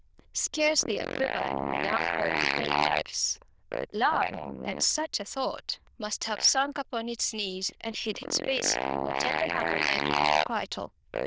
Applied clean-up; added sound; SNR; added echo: neural diffusion model UNIVERSE++.